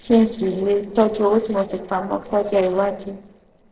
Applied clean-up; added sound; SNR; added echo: neural separator model SepFormer DNS4.